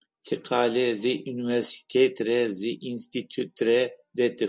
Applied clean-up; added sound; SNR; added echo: none; none; none; none.